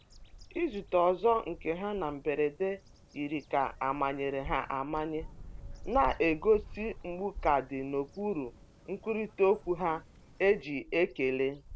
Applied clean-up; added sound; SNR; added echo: none; Bird vocalization, bird call, bird song; 15 dB; none.